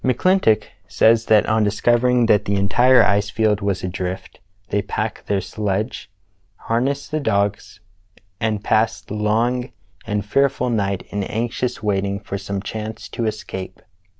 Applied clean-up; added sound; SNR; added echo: none; none; none; none.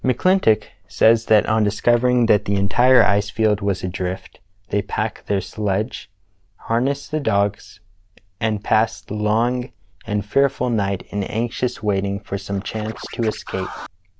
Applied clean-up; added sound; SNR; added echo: none; Scratching (performance technique); 15 dB; none.